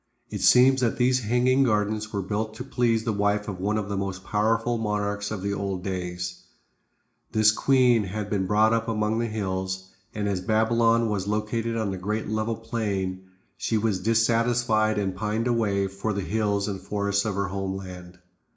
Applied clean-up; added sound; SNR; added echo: none; none; none; reverberation time 0.4 s.